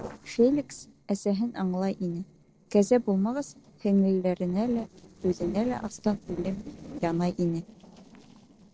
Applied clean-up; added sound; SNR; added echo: neural separator model SepFormer DNS4.